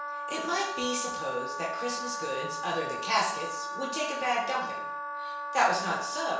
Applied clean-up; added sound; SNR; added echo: none; Wind instrument, woodwind instrument; 4 dB; reverberation time 0.7 s.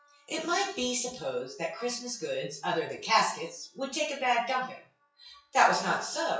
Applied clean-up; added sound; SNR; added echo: classical method WPE with log-MMSE.